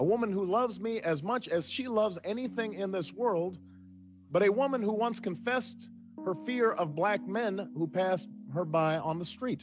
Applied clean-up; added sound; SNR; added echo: none; none; none; none.